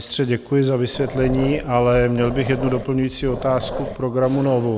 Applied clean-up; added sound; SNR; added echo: none; Growling; 11 dB; none.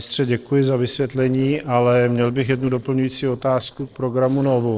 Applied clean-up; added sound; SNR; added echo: neural separator model SepFormer DNS4.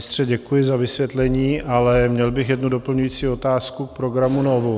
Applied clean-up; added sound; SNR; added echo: none; none; none; none.